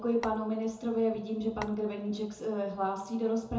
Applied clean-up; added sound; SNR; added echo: none; Telephone; 13 dB; reverberation time 0.6 s.